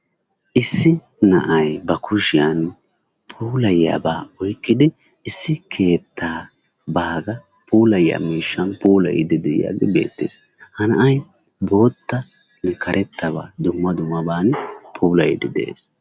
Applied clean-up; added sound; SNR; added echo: none; none; none; none.